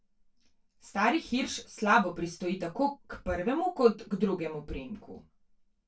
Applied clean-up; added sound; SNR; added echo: none; none; none; reverberation time 0.2 s.